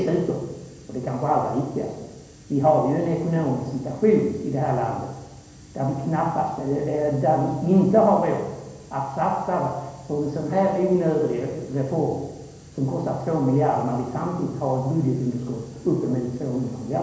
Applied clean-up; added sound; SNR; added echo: none; none; none; reverberation time 1.1 s.